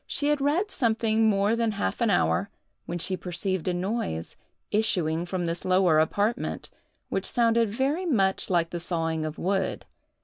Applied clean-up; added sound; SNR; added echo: none; none; none; none.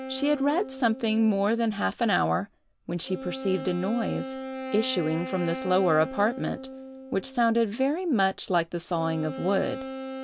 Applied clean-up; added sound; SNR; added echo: none; Wind instrument, woodwind instrument; 11 dB; none.